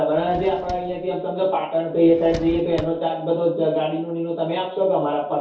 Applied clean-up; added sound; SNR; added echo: none; Drawer open or close; 17 dB; reverberation time 0.6 s.